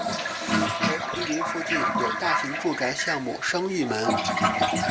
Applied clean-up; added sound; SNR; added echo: none; Toilet flush; -4 dB; none.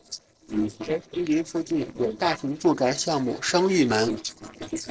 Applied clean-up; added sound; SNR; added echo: neural separator model SepFormer DNS4.